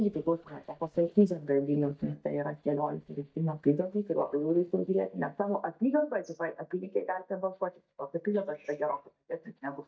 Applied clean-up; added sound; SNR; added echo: neural mask model DeepFilterNet 3.